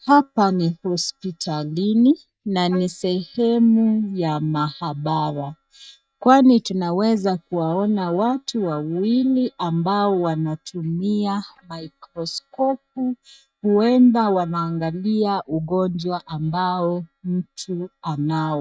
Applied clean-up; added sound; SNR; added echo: neural mask model DeepFilterNet 3.